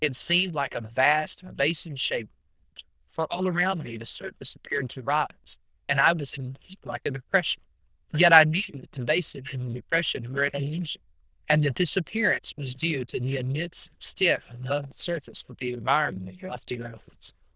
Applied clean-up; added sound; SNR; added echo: neural diffusion model UNIVERSE++.